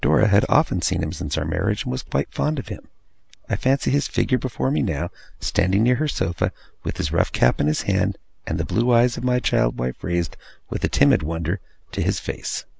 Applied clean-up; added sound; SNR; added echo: none; none; none; none.